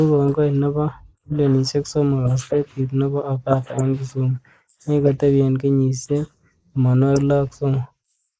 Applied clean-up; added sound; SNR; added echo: neural mask model Resemble Enhance denoiser.